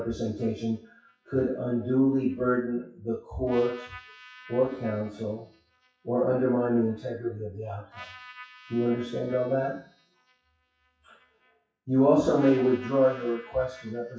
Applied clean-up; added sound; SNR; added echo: classical method WPE with log-MMSE.